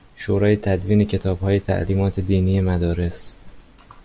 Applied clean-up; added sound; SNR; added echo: none; none; none; none.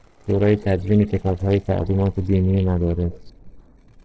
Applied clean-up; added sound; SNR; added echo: neural separator model SepFormer DNS4.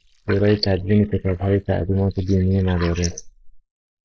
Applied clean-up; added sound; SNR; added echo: neural mask model Resemble Enhance denoiser.